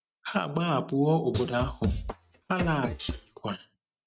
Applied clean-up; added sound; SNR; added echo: neural mask model RNNoise.